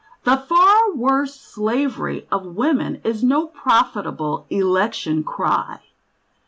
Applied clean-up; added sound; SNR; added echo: none; none; none; none.